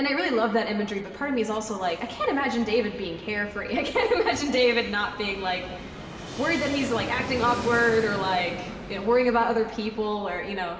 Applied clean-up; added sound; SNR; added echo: none; Fixed-wing aircraft, airplane; 13 dB; reverberation time 2.3 s.